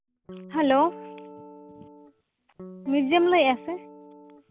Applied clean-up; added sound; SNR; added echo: none; Guitar; 17 dB; none.